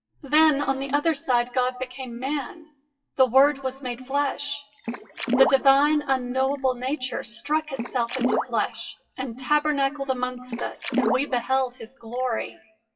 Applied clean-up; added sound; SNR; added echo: classical method WPE with log-MMSE.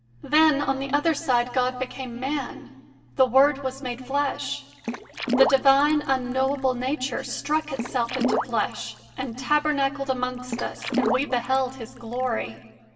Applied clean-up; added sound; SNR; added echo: none; Water / Splash, splatter; 6 dB; reverberation time 1.3 s.